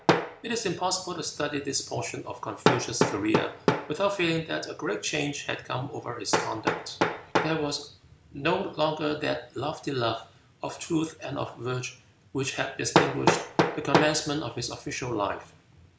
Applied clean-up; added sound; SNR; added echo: none; Hammer; 1 dB; none.